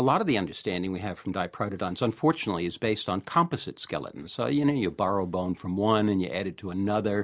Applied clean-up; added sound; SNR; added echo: none; none; none; none.